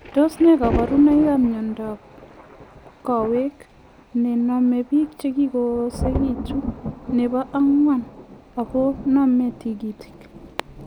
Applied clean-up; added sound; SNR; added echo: none; Thunder; 11 dB; none.